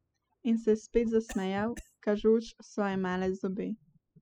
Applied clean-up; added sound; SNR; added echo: classical method spectral subtraction.